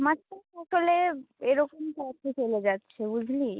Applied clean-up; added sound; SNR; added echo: none; none; none; none.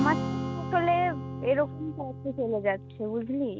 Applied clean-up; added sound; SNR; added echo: none; Strum; 6 dB; none.